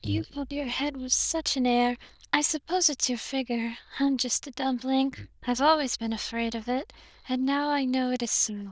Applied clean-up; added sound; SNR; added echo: neural diffusion model UNIVERSE++.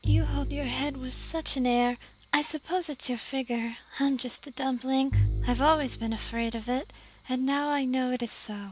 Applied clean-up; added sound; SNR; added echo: none; Bowed string instrument; 4 dB; none.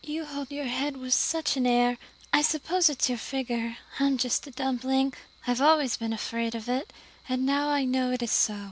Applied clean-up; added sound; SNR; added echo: none; none; none; none.